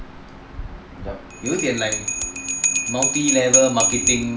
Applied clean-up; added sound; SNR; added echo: none; Bell; -1 dB; none.